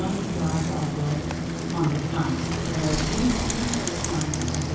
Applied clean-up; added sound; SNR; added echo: none; Bicycle; -1 dB; reverberation time 0.7 s.